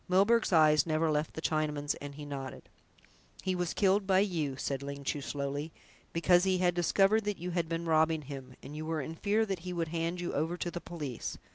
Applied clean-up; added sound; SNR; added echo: none; none; none; none.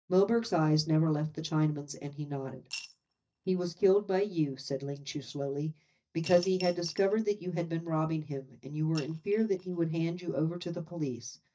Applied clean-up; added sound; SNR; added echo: neural mask model DeepFilterNet 3.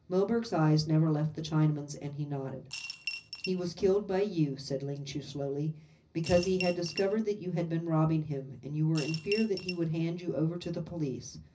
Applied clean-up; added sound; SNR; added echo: none; Coin (dropping) / Glass; 10 dB; reverberation time 0.4 s.